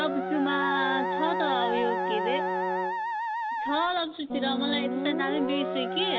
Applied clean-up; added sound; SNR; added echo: none; Musical instrument + Brass instrument; 0 dB; none.